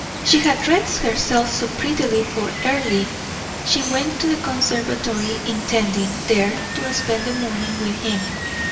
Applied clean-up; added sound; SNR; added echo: none; Water; 6 dB; reverberation time 1.0 s.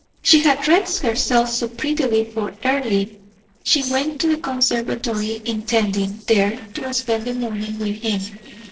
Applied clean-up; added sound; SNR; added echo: neural separator model SepFormer DNS4.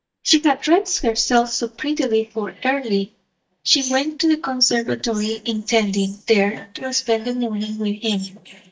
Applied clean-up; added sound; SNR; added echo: neural mask model DeepFilterNet 3.